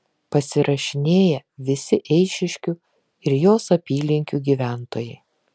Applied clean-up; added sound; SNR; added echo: none; none; none; none.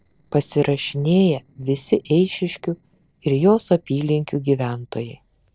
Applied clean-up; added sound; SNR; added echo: neural separator model SepFormer DNS4.